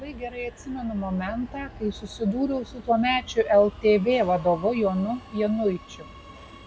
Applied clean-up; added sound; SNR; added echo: none; Subway, metro, underground; 18 dB; none.